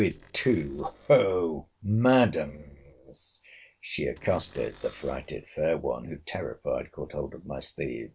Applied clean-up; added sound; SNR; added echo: neural separator model SepFormer DNS4.